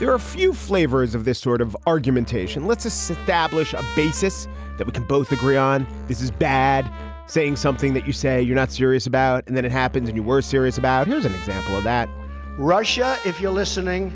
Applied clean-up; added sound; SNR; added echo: none; Musical instrument + Trumpet; 12 dB; none.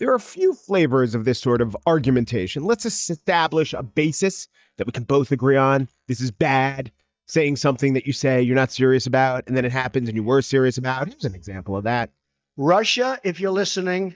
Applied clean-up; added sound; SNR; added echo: neural mask model DeepFilterNet 3.